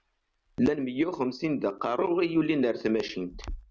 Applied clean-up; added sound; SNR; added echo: none; Crackle; 19 dB; none.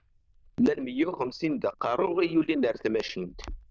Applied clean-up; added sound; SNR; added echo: neural diffusion model UNIVERSE++.